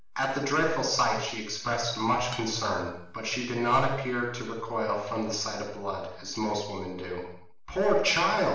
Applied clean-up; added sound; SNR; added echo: none; Acoustic guitar; 19 dB; reverberation time 0.7 s.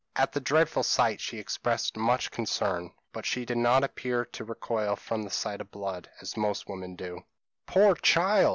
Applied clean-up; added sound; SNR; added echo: none; none; none; none.